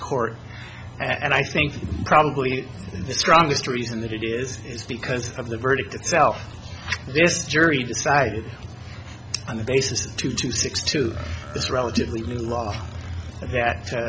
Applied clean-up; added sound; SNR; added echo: none; Burping, eructation; 20 dB; none.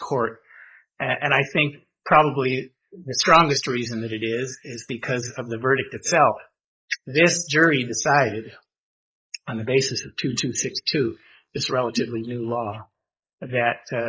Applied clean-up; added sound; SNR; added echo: neural mask model Resemble Enhance denoiser.